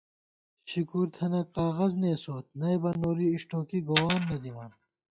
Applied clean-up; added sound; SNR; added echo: classical method log-MMSE.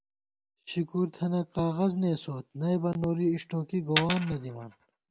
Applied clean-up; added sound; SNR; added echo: none; Coin (dropping); 5 dB; none.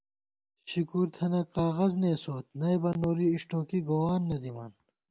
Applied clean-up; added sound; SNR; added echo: none; none; none; none.